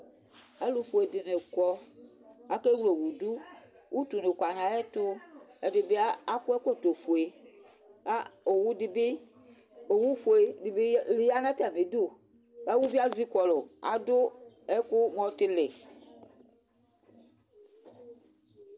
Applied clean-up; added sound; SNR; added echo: none; none; none; none.